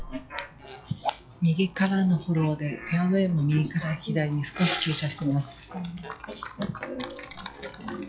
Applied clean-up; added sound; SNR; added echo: classical method log-MMSE.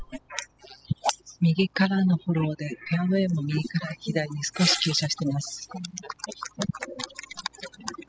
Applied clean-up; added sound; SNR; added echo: classical method spectral subtraction.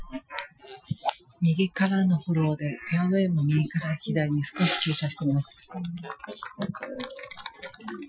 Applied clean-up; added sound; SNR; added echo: classical method Wiener filter.